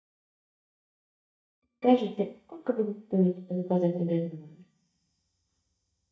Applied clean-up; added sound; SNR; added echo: neural mask model DeepFilterNet 3.